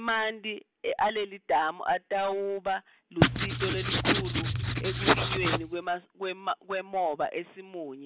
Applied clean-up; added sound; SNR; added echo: none; Writing; -4 dB; none.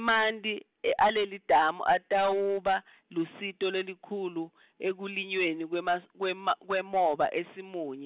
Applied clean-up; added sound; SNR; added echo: none; none; none; none.